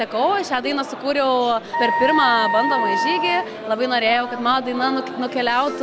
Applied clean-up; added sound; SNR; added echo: none; Wind instrument, woodwind instrument; 1 dB; none.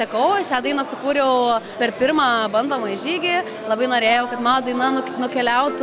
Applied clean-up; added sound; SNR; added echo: none; none; none; none.